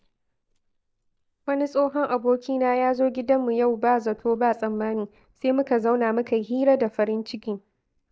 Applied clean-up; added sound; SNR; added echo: neural mask model DeepFilterNet 3.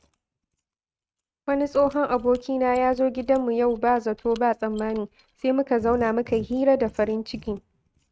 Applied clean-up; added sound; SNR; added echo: neural mask model RNNoise.